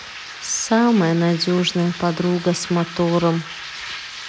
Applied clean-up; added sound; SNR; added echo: none; none; none; none.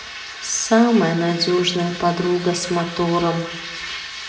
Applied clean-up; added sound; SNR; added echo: none; none; none; reverberation time 0.8 s.